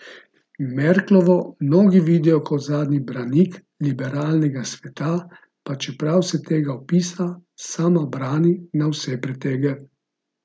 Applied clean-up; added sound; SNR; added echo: none; none; none; none.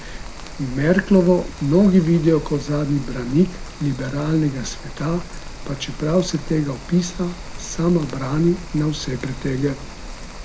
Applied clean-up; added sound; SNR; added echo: none; Rain; 12 dB; none.